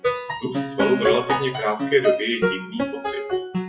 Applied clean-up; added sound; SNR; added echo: classical method WPE with log-MMSE.